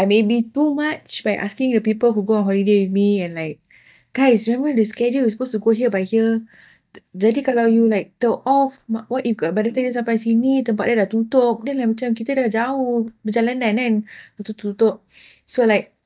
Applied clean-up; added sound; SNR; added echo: neural mask model DeepFilterNet 3.